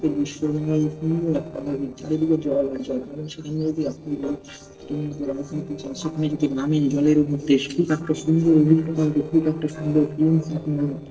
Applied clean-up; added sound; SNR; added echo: neural separator model SepFormer DNS4.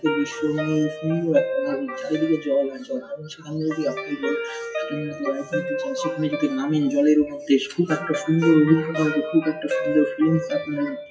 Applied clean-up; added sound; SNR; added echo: classical method WPE with log-MMSE.